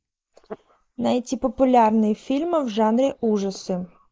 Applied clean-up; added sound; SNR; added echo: neural mask model Resemble Enhance denoiser.